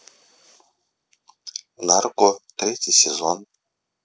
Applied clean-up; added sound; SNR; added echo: none; none; none; none.